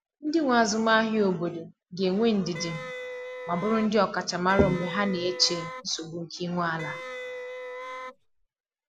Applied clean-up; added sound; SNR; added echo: none; Wind instrument, woodwind instrument; 11 dB; none.